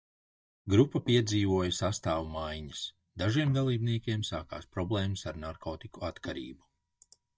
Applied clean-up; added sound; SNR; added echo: neural mask model DeepFilterNet 3.